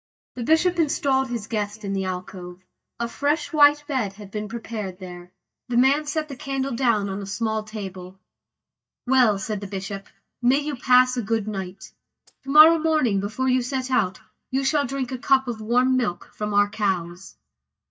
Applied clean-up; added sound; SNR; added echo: neural mask model DeepFilterNet 3.